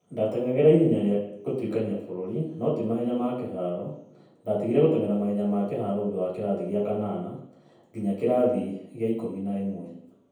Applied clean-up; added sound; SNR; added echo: none; none; none; reverberation time 0.9 s.